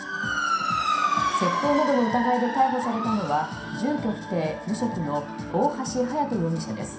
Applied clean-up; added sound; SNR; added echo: none; Motor vehicle (road) / Siren; 4 dB; reverberation time 0.5 s.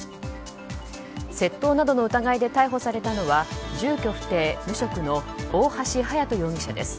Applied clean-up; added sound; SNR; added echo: none; none; none; none.